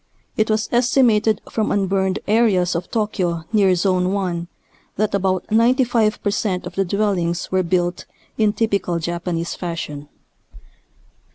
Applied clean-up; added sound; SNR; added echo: none; none; none; none.